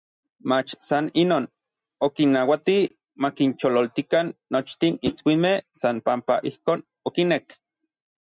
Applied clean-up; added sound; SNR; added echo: neural mask model RNNoise.